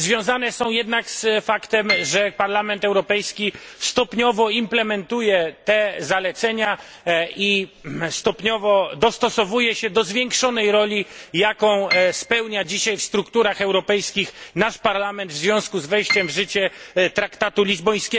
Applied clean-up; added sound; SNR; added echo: none; Piano; 9 dB; none.